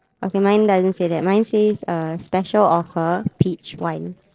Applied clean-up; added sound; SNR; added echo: neural separator model SepFormer DNS4.